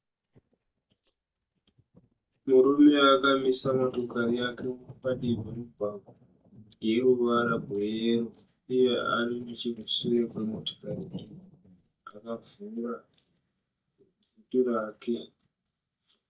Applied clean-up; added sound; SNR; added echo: neural mask model DeepFilterNet 3.